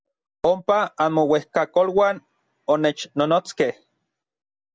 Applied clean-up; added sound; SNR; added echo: none; none; none; none.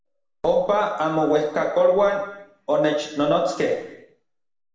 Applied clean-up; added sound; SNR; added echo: none; none; none; reverberation time 0.8 s.